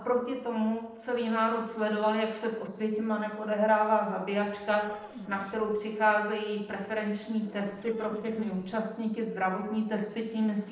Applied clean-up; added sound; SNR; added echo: neural separator model SepFormer DNS4.